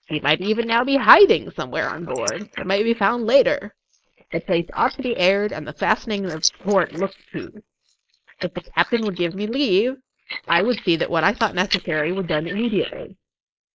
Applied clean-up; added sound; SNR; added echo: neural mask model Resemble Enhance denoiser.